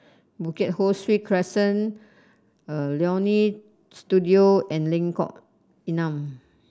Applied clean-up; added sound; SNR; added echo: none; none; none; none.